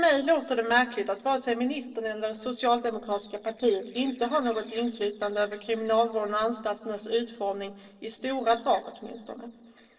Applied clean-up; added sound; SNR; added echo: neural separator model SepFormer DNS4.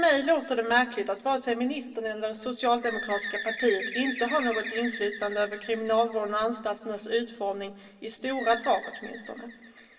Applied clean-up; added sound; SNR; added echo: none; Bird; 12 dB; reverberation time 1.1 s.